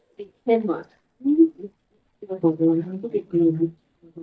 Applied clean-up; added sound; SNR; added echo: neural mask model DeepFilterNet 3.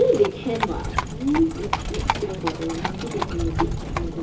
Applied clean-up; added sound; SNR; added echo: none; Livestock, farm animals, working animals; 2 dB; reverberation time 0.2 s.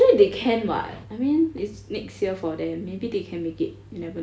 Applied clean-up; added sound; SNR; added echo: none; none; none; none.